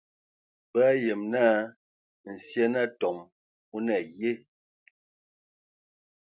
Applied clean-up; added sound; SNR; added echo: none; none; none; none.